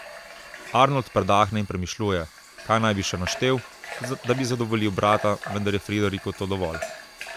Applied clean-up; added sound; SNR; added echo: none; Water tap, faucet / Water; 14 dB; none.